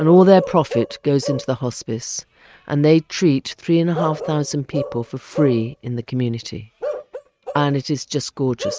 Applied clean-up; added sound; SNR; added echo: neural mask model RNNoise.